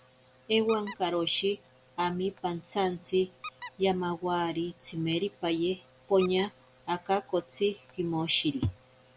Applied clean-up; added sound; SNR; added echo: none; Squeak; 19 dB; none.